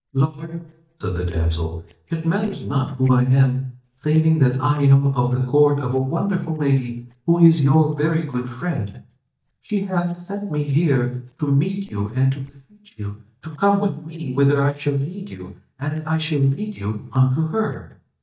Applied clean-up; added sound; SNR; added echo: neural mask model DeepFilterNet 3.